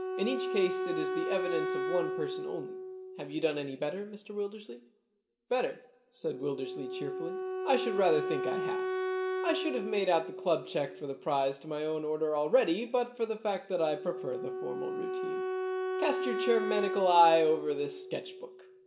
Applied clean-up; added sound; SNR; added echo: none; Wind instrument, woodwind instrument; 4 dB; reverberation time 0.6 s.